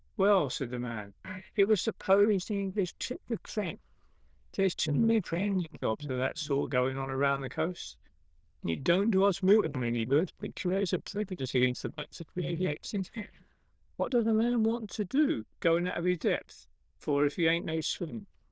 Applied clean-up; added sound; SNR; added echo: neural diffusion model UNIVERSE++.